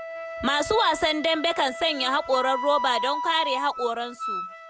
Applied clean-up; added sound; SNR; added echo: none; Wind instrument, woodwind instrument; 7 dB; none.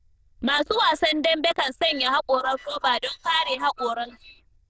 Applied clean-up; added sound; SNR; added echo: neural diffusion model UNIVERSE++.